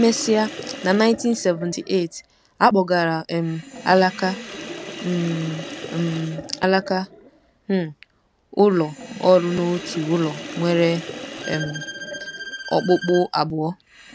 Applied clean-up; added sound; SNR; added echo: none; Bowed string instrument + Sink (filling or washing); 13 dB; none.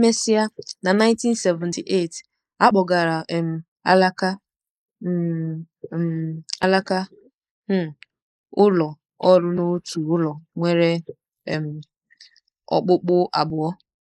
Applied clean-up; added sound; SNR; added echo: neural mask model Resemble Enhance denoiser.